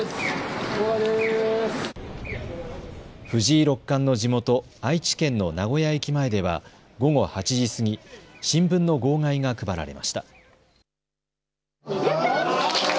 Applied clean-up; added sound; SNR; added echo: none; none; none; none.